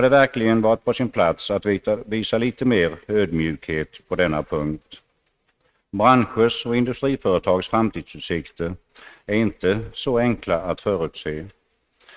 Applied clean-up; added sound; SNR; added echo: neural mask model RNNoise.